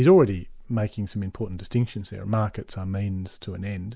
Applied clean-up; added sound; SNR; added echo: none; none; none; none.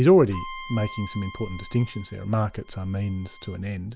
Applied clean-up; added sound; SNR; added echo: none; Bowed string instrument; 18 dB; none.